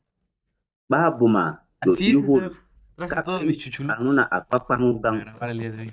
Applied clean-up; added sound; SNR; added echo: neural mask model DeepFilterNet 3.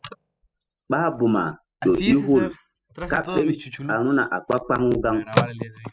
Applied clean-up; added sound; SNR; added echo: classical method spectral subtraction.